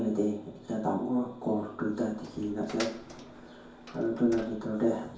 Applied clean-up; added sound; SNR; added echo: none; Door; 18 dB; reverberation time 0.6 s.